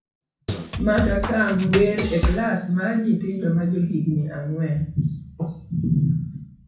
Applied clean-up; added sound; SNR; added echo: none; Drum kit; 4 dB; reverberation time 0.6 s.